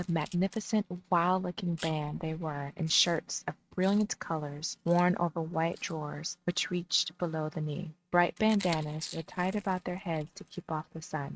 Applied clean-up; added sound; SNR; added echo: neural mask model RNNoise.